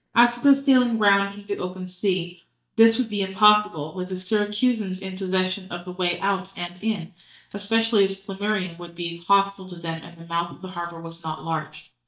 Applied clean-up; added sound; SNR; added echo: neural mask model DeepFilterNet 3.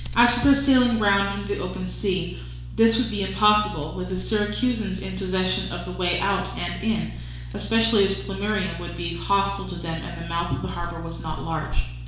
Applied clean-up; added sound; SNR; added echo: none; Rattle; 13 dB; reverberation time 0.7 s.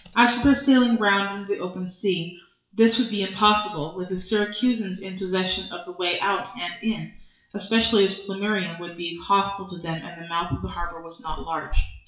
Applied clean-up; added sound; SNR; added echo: classical method WPE with log-MMSE.